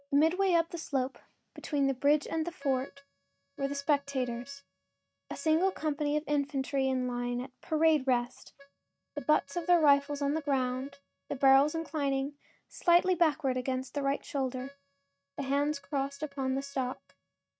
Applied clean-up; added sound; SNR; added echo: neural mask model RNNoise.